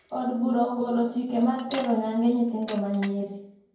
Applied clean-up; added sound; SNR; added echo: none; Bicycle; 18 dB; reverberation time 0.9 s.